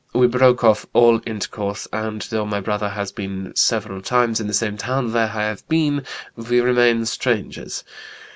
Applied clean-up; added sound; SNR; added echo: none; none; none; none.